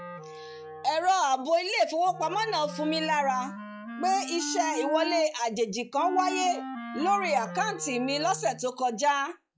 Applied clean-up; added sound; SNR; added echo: classical method log-MMSE.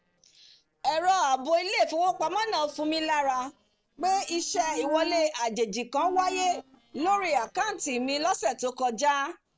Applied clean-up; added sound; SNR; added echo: neural separator model SepFormer DNS4.